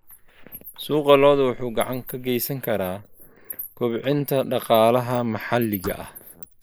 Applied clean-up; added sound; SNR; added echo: neural mask model Resemble Enhance denoiser.